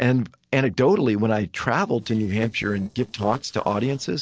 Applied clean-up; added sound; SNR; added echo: neural separator model SepFormer DNS4.